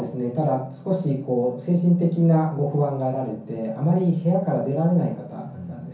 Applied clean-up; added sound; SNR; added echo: none; none; none; reverberation time 0.6 s.